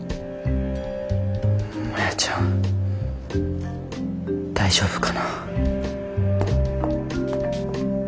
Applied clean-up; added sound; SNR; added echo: none; Bass drum / Snare drum / Drum kit; 15 dB; none.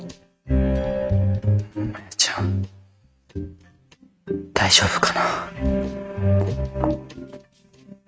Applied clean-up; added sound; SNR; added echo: neural mask model RNNoise.